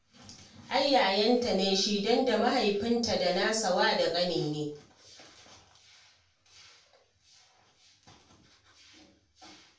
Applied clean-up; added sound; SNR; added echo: none; none; none; reverberation time 0.3 s.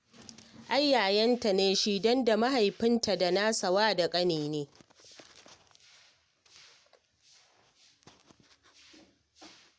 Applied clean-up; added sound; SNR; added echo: none; none; none; none.